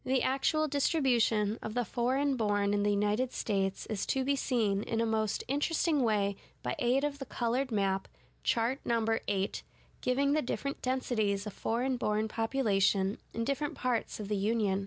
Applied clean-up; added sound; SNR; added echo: none; none; none; none.